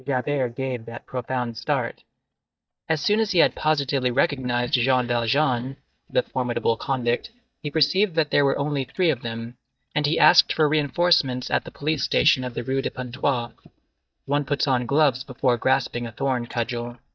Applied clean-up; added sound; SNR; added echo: neural mask model DeepFilterNet 3.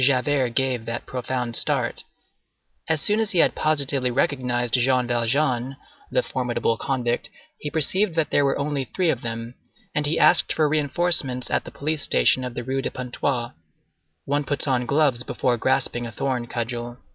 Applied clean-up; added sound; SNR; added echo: none; none; none; none.